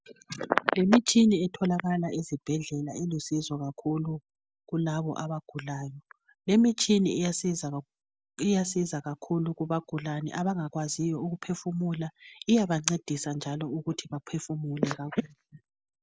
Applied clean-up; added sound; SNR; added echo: none; none; none; none.